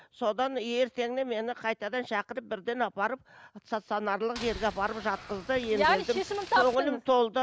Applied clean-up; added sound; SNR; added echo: none; Boat, Water vehicle; 15 dB; none.